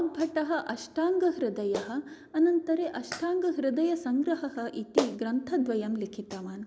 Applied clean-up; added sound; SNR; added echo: none; Clapping; 11 dB; none.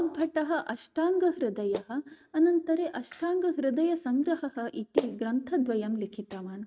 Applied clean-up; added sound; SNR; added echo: neural mask model RNNoise.